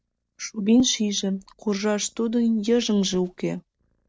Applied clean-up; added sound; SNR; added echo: neural separator model SepFormer DNS4.